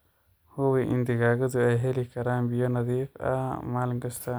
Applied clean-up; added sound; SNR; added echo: none; none; none; none.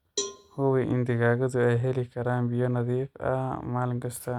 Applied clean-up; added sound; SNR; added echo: neural mask model RNNoise.